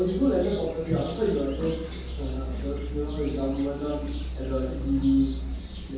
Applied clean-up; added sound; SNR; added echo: none; Bird vocalization, bird call, bird song; 6 dB; reverberation time 0.8 s.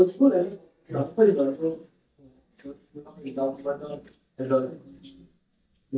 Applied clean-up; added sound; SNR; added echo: neural mask model DeepFilterNet 3.